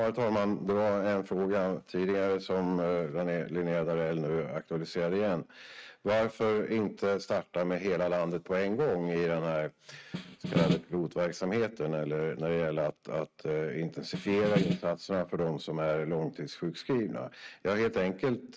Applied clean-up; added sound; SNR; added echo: neural mask model RNNoise.